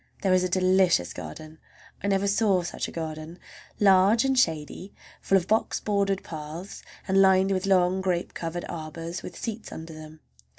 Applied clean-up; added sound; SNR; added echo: none; none; none; none.